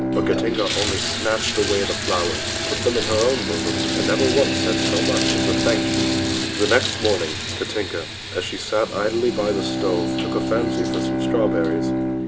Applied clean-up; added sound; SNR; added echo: none; Bathtub (filling or washing) / Water tap, faucet + Bowed string instrument; -1 dB; none.